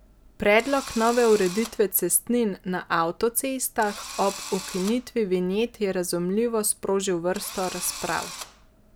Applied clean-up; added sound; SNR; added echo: none; Engine / Drill; 13 dB; none.